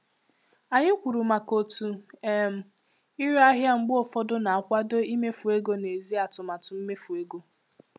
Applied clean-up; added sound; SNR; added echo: none; none; none; none.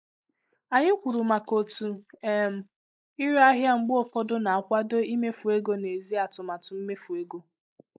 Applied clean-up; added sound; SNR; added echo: neural mask model Resemble Enhance denoiser.